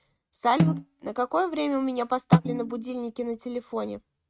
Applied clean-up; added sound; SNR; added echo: neural mask model RNNoise.